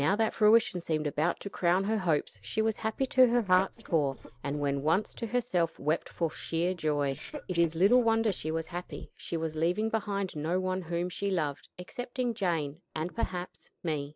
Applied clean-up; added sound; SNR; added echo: neural separator model SepFormer DNS4.